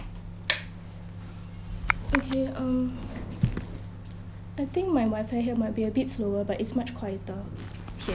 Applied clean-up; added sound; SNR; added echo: none; Microwave oven; 9 dB; none.